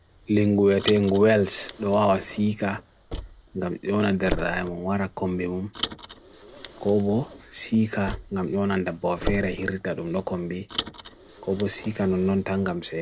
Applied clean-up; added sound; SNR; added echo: none; Car; 12 dB; none.